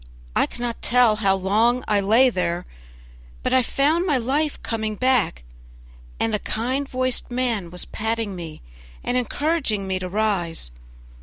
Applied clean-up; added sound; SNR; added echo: none; none; none; none.